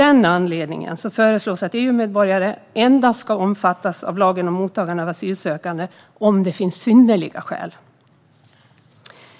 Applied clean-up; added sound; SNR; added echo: none; none; none; none.